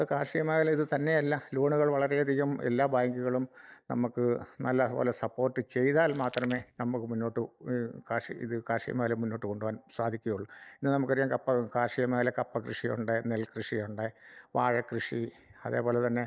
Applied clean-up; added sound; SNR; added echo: neural mask model DeepFilterNet 3.